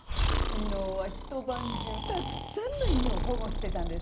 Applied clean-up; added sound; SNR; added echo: none; Breathing; -4 dB; none.